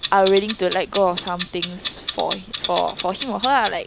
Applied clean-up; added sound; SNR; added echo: none; Clock; 4 dB; none.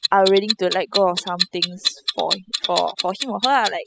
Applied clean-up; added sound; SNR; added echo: classical method spectral subtraction.